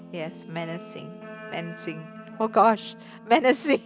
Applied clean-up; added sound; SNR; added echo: none; Guitar; 16 dB; none.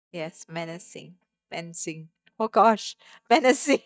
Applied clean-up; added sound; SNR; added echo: neural mask model DeepFilterNet 3.